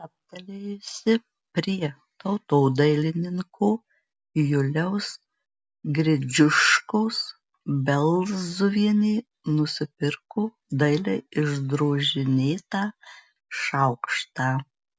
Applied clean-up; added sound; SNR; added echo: none; none; none; none.